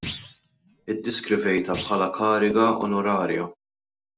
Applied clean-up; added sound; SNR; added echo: none; Thump, thud; 14 dB; none.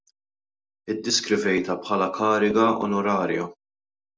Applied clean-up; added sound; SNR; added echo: none; none; none; none.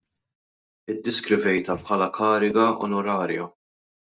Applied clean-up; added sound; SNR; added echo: neural mask model DeepFilterNet 3.